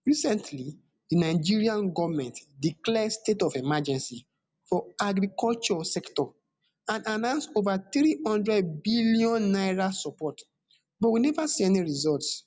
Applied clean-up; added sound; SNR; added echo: none; none; none; none.